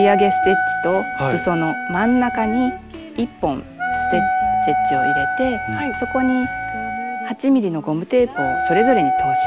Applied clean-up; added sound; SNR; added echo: none; Wind instrument, woodwind instrument; 1 dB; none.